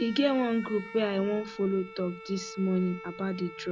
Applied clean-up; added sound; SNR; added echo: none; Bowed string instrument; 15 dB; none.